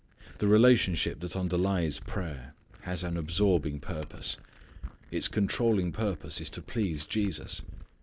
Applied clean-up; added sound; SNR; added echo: none; Glass; 14 dB; none.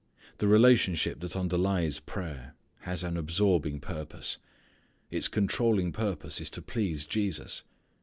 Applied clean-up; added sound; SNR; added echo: none; none; none; none.